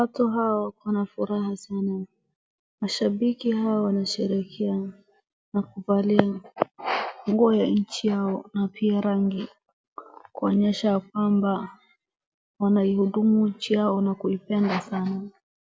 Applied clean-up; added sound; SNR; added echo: none; none; none; none.